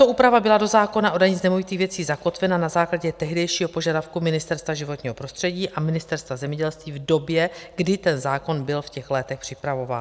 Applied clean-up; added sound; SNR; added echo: none; none; none; none.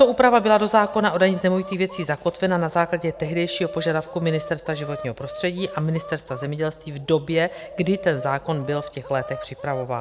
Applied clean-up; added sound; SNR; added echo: none; Chicken, rooster; 15 dB; none.